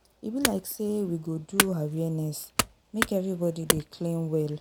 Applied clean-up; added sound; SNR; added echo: none; Wood / Domestic sounds, home sounds; 3 dB; none.